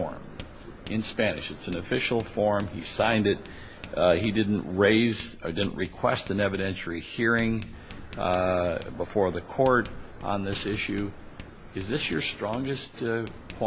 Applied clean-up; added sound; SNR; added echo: none; Writing; 16 dB; none.